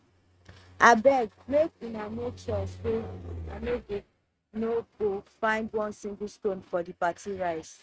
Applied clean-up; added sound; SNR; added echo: neural mask model RNNoise.